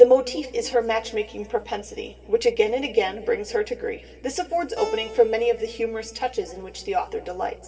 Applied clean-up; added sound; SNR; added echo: none; Keyboard (musical); 20 dB; reverberation time 2.9 s.